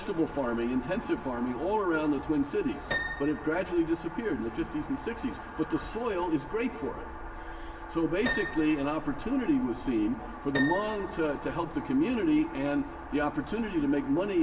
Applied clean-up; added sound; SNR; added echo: none; Piano; 10 dB; reverberation time 2.5 s.